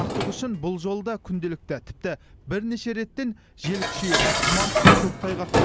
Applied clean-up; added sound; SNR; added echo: none; Dishes, pots, and pans; -4 dB; none.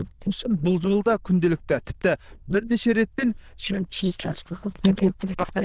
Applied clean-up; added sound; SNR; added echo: neural diffusion model UNIVERSE++.